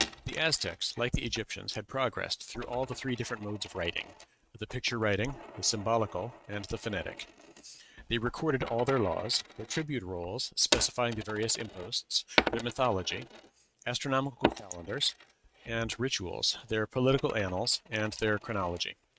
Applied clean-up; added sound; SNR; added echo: neural mask model RNNoise.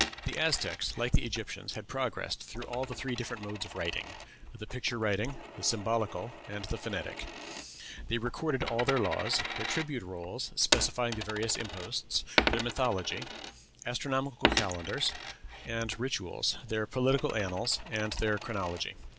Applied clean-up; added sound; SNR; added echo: none; Coin (dropping); 5 dB; none.